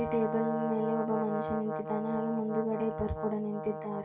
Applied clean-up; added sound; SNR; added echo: none; Brass instrument; 4 dB; reverberation time 0.2 s.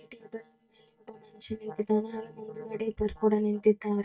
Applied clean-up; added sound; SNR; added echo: neural mask model DeepFilterNet 3.